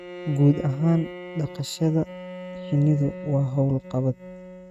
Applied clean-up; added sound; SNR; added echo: neural mask model RNNoise.